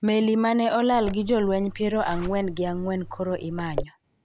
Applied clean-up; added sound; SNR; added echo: none; Zipper (clothing); 10 dB; none.